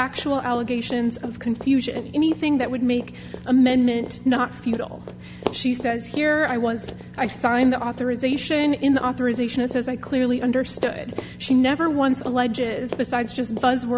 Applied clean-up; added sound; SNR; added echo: none; Run; 16 dB; none.